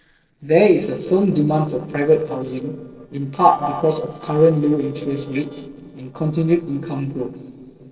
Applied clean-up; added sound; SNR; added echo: neural separator model SepFormer DNS4.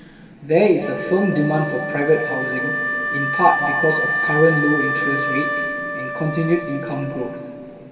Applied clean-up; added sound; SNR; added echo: none; Wind instrument, woodwind instrument; 3 dB; reverberation time 2.5 s.